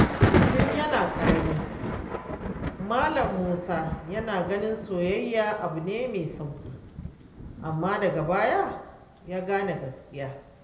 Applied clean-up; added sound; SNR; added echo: none; Thunder; 1 dB; reverberation time 0.7 s.